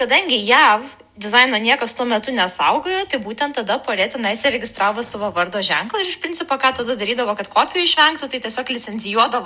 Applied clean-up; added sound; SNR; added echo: none; none; none; none.